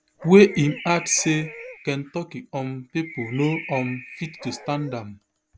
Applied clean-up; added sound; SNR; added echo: none; Bird + Dog; 14 dB; none.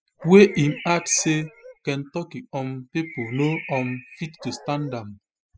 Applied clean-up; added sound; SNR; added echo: classical method spectral subtraction.